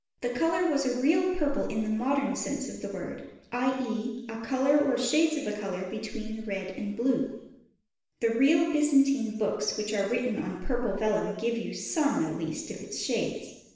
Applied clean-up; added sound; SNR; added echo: none; none; none; reverberation time 1.0 s.